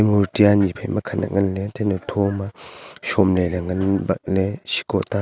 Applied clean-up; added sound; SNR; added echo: none; none; none; none.